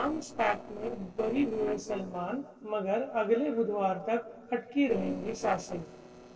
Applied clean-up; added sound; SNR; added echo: neural separator model SepFormer DNS4.